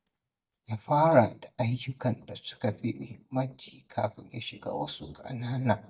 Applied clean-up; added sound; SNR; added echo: neural mask model DeepFilterNet 3.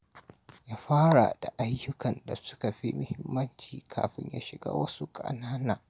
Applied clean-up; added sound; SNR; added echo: none; none; none; none.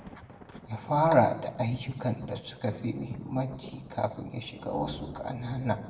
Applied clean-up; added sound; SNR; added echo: none; Thunder; 16 dB; reverberation time 0.8 s.